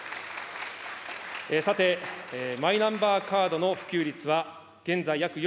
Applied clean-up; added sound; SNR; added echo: none; none; none; none.